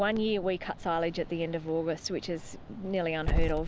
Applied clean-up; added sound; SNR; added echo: none; Growling / Hiss; 4 dB; none.